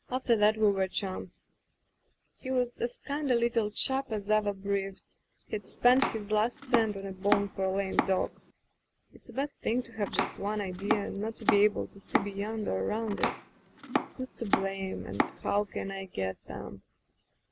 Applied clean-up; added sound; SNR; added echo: none; Domestic sounds, home sounds; 3 dB; none.